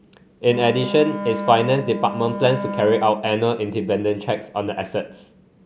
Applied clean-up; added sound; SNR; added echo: none; Wind instrument, woodwind instrument; 9 dB; none.